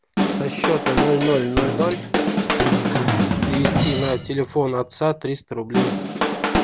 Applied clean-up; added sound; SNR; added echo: none; Drum / Drum kit; -2 dB; none.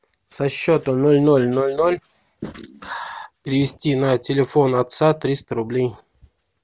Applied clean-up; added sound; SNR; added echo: none; none; none; none.